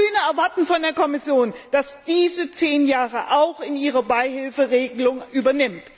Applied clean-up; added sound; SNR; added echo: none; none; none; none.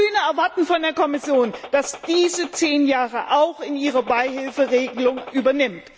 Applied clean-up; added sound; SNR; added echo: none; Gunshot, gunfire; 16 dB; none.